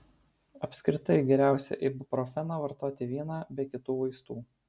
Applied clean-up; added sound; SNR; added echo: none; none; none; none.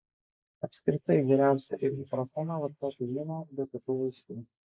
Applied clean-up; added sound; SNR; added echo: neural mask model Resemble Enhance denoiser.